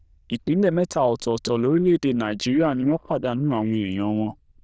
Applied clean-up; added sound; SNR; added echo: neural diffusion model UNIVERSE++.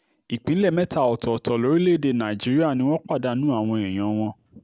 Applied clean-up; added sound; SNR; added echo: none; none; none; none.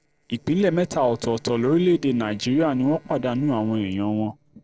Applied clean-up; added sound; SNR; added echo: neural separator model SepFormer DNS4.